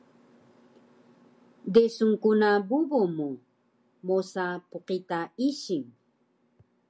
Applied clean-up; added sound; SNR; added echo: none; none; none; none.